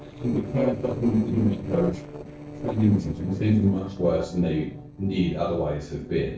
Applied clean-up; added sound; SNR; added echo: neural separator model SepFormer DNS4.